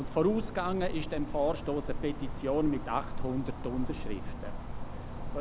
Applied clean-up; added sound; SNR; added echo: none; Insect; 2 dB; none.